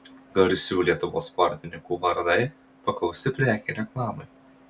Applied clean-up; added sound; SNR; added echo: none; none; none; none.